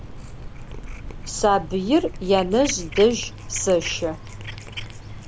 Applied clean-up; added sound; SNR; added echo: none; Cat; 10 dB; none.